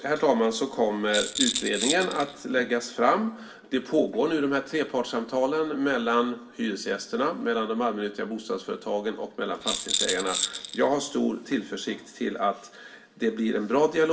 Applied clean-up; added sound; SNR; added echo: none; Rattle; 5 dB; reverberation time 0.5 s.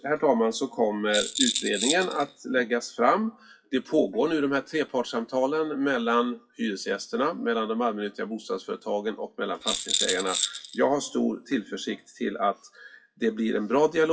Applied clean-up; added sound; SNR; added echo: classical method WPE with log-MMSE.